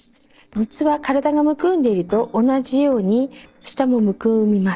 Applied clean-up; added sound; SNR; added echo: neural separator model SepFormer DNS4.